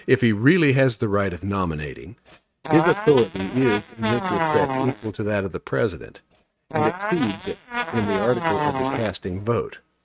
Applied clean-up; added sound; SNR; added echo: neural mask model RNNoise.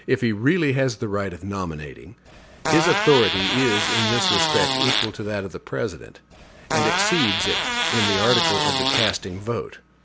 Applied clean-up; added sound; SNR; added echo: none; Fart; -1 dB; none.